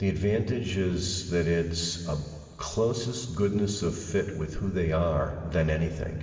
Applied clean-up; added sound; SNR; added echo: none; none; none; reverberation time 2.5 s.